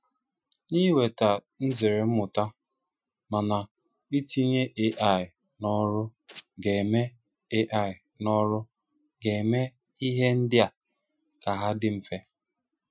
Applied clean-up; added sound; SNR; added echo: classical method Wiener filter.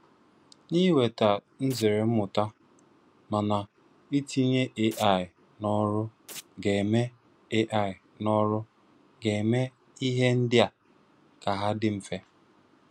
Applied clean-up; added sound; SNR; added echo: none; Domestic sounds, home sounds; 20 dB; none.